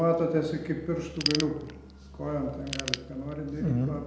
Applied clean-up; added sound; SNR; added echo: none; Ratchet, pawl / Tools; 9 dB; none.